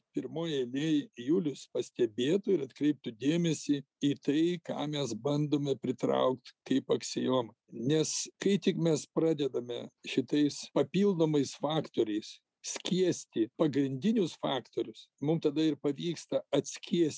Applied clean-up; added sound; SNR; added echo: none; none; none; none.